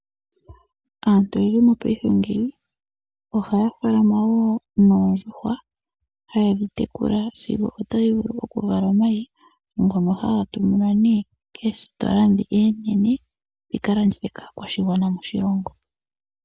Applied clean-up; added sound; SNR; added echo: none; none; none; none.